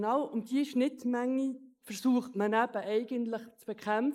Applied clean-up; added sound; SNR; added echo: neural mask model Resemble Enhance denoiser.